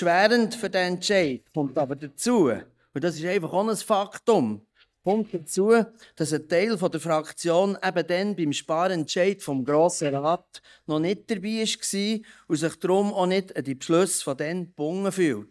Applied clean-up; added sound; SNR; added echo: neural mask model DeepFilterNet 3.